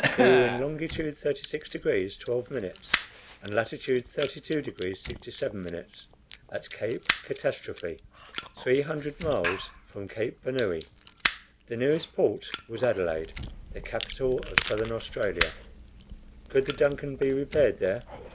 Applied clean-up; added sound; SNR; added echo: none; Fire + Chewing, mastication / Cough; 6 dB; none.